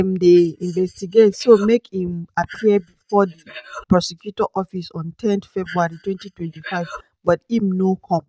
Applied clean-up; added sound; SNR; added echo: neural mask model DeepFilterNet 3.